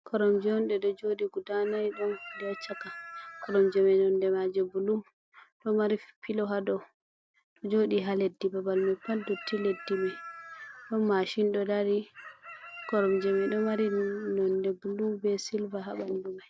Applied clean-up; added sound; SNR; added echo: none; Chicken, rooster; 15 dB; none.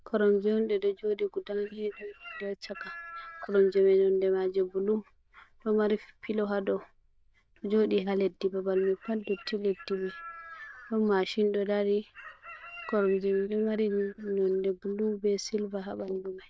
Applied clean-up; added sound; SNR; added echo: neural diffusion model UNIVERSE++.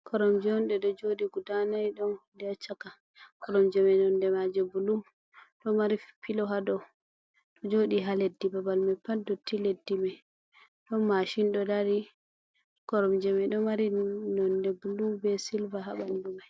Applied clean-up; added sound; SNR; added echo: none; none; none; none.